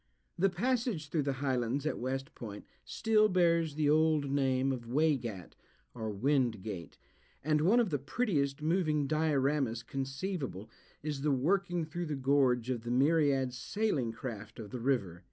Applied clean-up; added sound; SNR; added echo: none; none; none; none.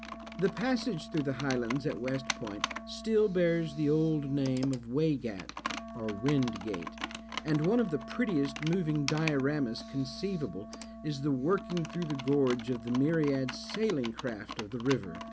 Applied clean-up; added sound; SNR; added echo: none; Wind instrument, woodwind instrument + Computer keyboard; 11 dB; none.